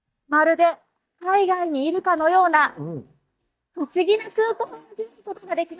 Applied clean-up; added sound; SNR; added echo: neural mask model DeepFilterNet 3.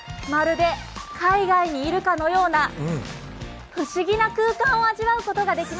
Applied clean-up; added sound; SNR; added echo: none; none; none; none.